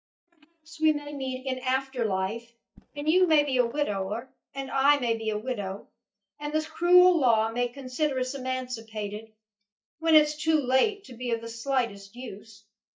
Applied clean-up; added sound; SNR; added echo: neural mask model DeepFilterNet 3.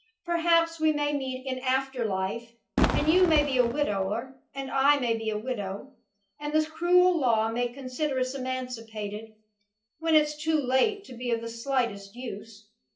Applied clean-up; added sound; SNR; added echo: none; Fireworks; 2 dB; reverberation time 0.3 s.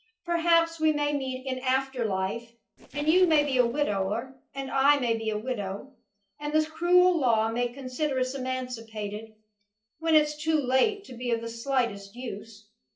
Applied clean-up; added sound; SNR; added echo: neural separator model SepFormer DNS4.